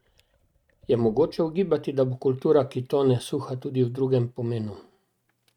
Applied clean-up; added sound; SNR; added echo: neural mask model RNNoise.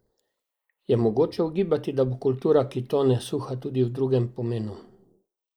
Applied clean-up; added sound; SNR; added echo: neural mask model Resemble Enhance denoiser.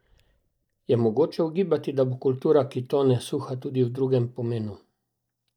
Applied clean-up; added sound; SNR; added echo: neural mask model DeepFilterNet 3.